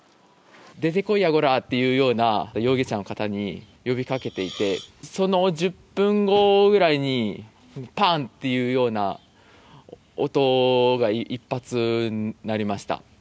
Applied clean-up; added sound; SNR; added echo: none; Hiss; 18 dB; none.